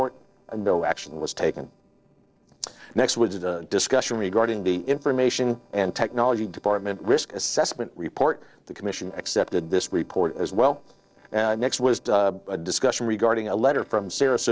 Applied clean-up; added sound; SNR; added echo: neural separator model SepFormer DNS4.